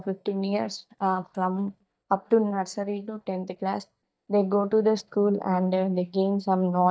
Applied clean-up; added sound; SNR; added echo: neural mask model DeepFilterNet 3.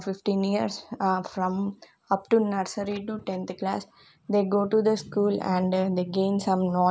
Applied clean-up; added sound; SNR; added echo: none; none; none; none.